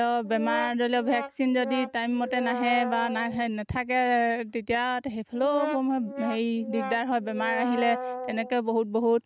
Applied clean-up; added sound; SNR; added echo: neural mask model RNNoise.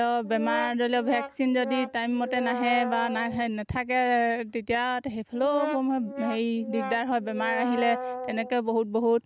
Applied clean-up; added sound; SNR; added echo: none; Brass instrument; 8 dB; none.